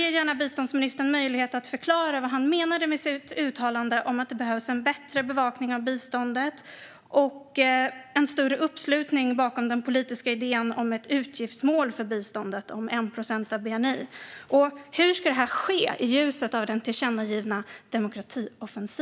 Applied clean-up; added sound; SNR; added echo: none; none; none; none.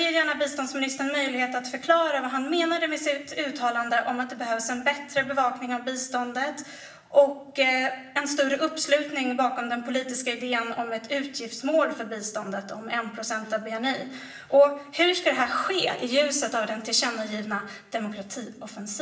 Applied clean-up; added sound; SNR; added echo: none; none; none; reverberation time 0.7 s.